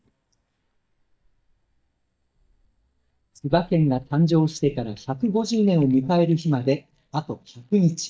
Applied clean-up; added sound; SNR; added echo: neural mask model DeepFilterNet 3.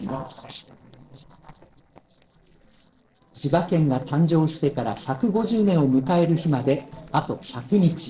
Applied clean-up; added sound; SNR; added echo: neural separator model SepFormer DNS4.